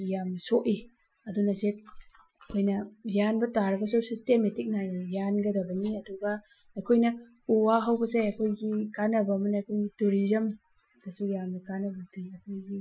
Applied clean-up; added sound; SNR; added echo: classical method Wiener filter.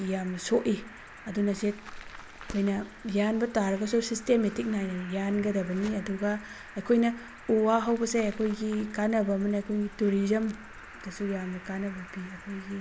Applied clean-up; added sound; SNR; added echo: none; Cricket; 17 dB; none.